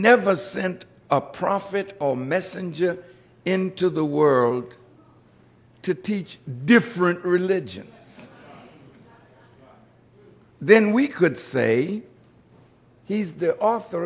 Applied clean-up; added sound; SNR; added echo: none; none; none; none.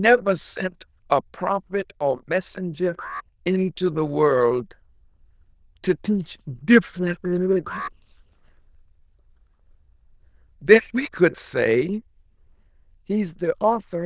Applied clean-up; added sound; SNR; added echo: neural diffusion model UNIVERSE++.